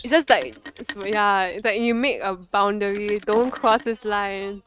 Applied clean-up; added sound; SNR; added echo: neural mask model RNNoise.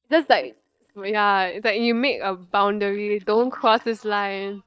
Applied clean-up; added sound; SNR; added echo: neural mask model DeepFilterNet 3.